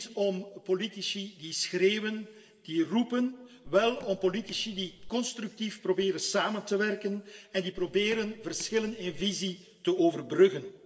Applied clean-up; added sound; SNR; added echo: neural separator model SepFormer DNS4.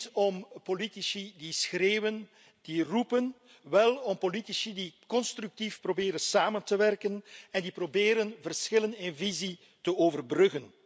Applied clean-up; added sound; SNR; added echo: none; none; none; none.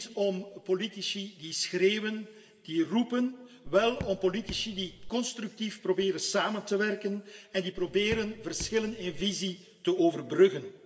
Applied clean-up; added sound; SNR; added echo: none; Raindrop / Drip; 13 dB; reverberation time 1.3 s.